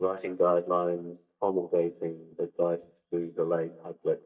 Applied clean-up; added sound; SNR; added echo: neural mask model DeepFilterNet 3.